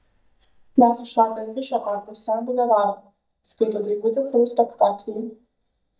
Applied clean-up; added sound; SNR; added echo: neural mask model DeepFilterNet 3.